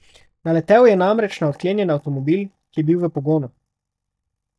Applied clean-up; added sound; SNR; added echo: neural mask model DeepFilterNet 3.